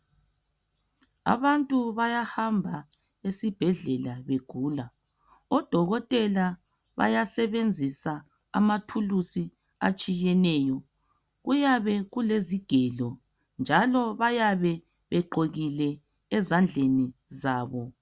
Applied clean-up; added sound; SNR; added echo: none; none; none; none.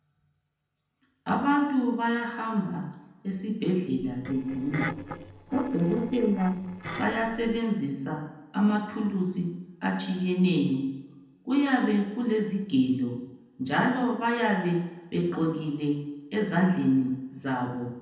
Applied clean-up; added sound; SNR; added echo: neural separator model SepFormer DNS4.